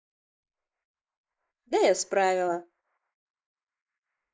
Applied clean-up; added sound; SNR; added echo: neural mask model Resemble Enhance denoiser.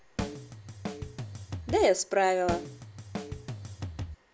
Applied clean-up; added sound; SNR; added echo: none; Drum kit; 6 dB; none.